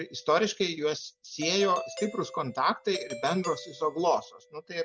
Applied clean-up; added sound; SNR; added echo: none; Doorbell; 14 dB; none.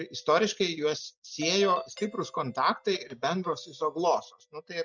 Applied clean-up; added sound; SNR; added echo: neural mask model DeepFilterNet 3.